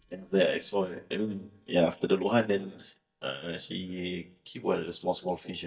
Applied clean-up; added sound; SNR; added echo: neural mask model DeepFilterNet 3.